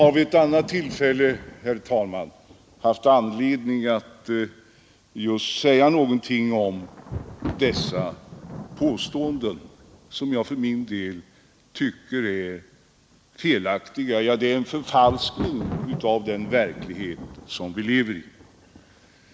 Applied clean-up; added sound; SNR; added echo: none; Thunder; 14 dB; none.